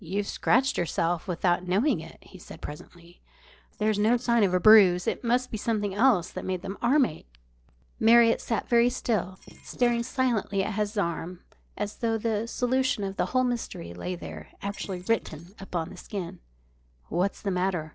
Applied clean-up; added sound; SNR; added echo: neural separator model SepFormer DNS4.